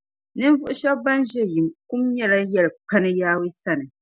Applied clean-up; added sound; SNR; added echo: none; none; none; none.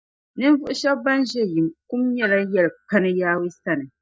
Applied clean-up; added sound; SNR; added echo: neural mask model DeepFilterNet 3.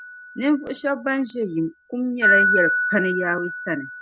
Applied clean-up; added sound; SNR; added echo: none; Glockenspiel; 0 dB; none.